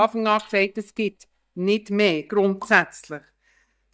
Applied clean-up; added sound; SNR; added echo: neural mask model DeepFilterNet 3.